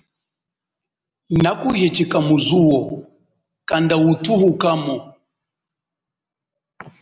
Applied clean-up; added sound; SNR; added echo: none; none; none; none.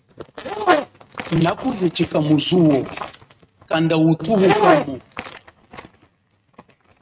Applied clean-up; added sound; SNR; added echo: neural mask model RNNoise.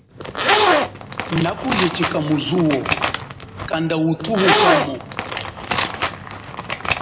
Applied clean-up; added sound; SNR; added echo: none; Zipper (clothing); -2 dB; none.